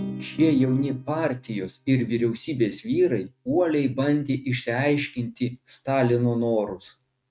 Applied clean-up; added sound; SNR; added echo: neural mask model RNNoise.